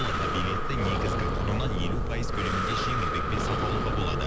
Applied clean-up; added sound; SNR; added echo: none; Breathing; -5 dB; none.